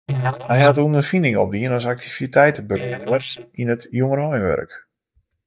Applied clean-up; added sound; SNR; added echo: neural mask model DeepFilterNet 3.